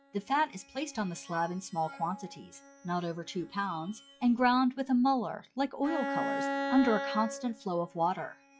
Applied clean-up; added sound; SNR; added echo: classical method log-MMSE.